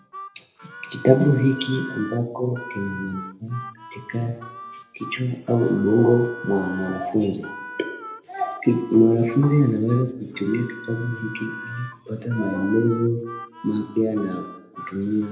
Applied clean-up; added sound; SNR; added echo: none; Harmonica; 16 dB; reverberation time 0.8 s.